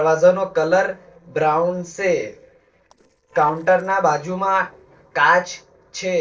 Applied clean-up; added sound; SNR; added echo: neural separator model SepFormer DNS4.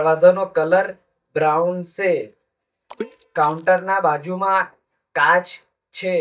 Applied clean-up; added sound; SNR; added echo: neural mask model DeepFilterNet 3.